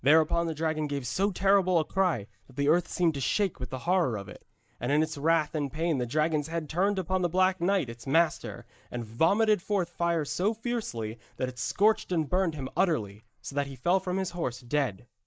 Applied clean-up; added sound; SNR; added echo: neural mask model Resemble Enhance denoiser.